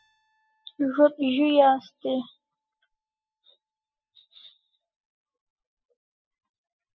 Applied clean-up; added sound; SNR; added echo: classical method spectral subtraction.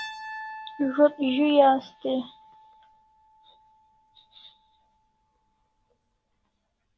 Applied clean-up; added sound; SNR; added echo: none; Piano; 18 dB; none.